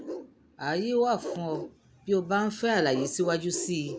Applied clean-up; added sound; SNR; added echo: none; Bark; 12 dB; none.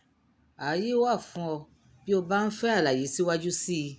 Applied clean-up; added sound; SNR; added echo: none; none; none; none.